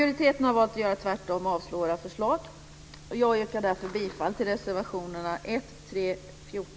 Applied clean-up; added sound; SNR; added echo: none; none; none; none.